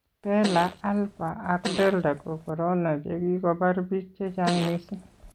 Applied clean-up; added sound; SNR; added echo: none; Fart; 11 dB; none.